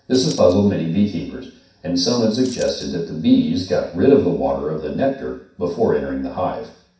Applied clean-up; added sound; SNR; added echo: none; Coin (dropping); 19 dB; reverberation time 0.6 s.